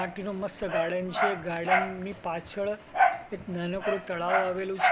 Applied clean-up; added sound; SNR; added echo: none; Dog; -2 dB; none.